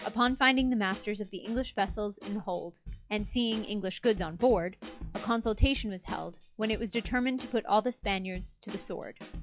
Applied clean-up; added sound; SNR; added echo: classical method log-MMSE.